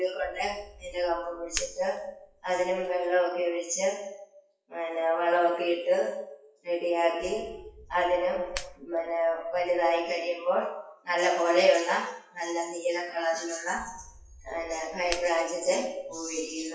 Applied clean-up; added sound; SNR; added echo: classical method WPE with log-MMSE.